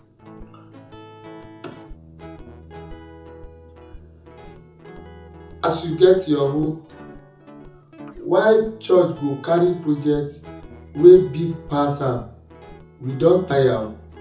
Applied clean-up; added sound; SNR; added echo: none; Guitar; 19 dB; reverberation time 0.5 s.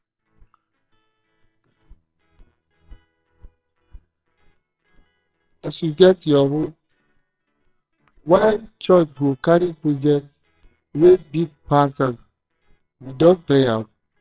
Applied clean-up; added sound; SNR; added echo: neural separator model SepFormer WHAMR!.